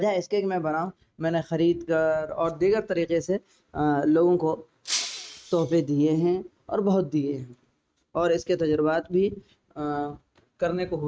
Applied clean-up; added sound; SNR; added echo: neural mask model RNNoise.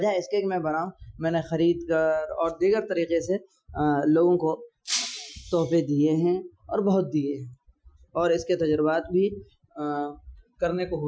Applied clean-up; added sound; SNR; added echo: classical method Wiener filter.